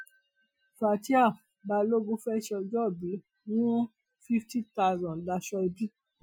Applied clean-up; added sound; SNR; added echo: classical method Wiener filter.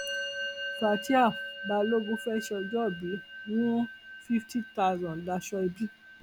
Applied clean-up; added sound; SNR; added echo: none; Musical instrument; 10 dB; none.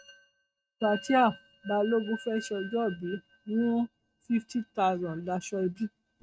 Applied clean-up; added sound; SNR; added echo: neural mask model RNNoise.